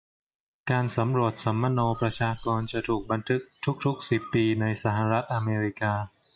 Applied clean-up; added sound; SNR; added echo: none; Water / Splash, splatter; 17 dB; none.